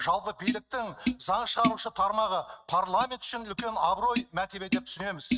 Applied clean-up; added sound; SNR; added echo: neural mask model RNNoise.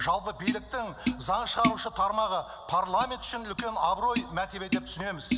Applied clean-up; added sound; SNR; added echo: none; Tap; 5 dB; none.